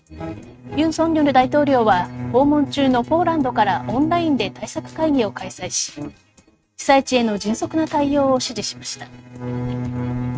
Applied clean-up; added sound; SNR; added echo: neural mask model RNNoise.